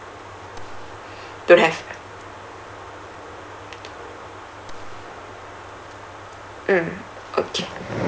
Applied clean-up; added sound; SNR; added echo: none; Gunshot, gunfire; 18 dB; none.